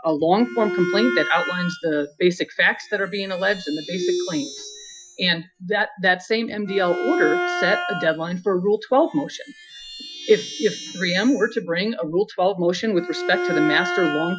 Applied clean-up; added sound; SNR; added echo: classical method Wiener filter.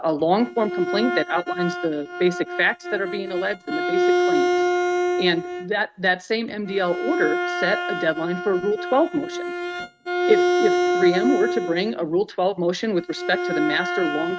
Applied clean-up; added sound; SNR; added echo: neural mask model RNNoise.